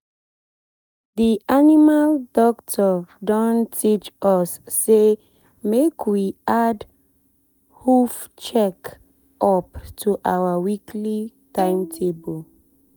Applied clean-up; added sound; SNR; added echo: neural mask model DeepFilterNet 3.